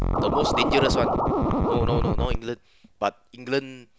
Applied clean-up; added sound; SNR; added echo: none; Scratching (performance technique); -4 dB; none.